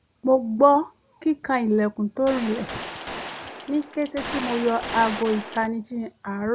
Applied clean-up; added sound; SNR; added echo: none; Gunshot, gunfire; 10 dB; none.